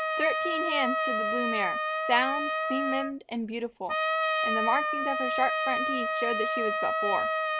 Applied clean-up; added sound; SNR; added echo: none; Trumpet; -3 dB; none.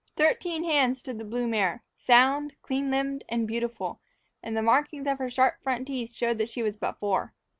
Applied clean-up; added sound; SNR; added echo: none; none; none; none.